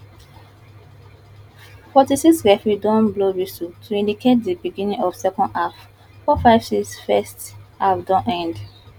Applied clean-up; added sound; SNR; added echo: none; none; none; none.